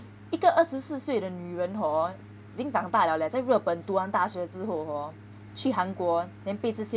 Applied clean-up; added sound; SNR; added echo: none; none; none; none.